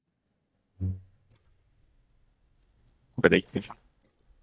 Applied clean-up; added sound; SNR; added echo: neural mask model DeepFilterNet 3.